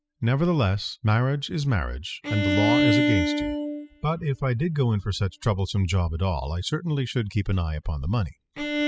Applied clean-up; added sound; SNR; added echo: classical method spectral subtraction.